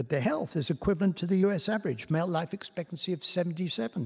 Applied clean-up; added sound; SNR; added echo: none; none; none; none.